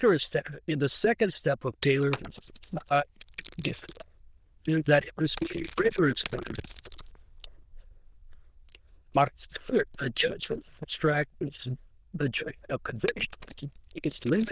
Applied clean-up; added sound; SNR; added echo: neural diffusion model UNIVERSE++.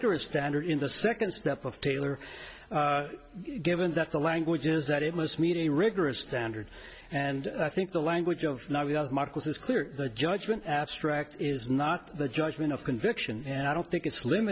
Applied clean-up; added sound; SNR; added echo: none; none; none; none.